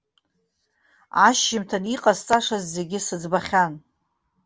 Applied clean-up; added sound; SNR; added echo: none; none; none; none.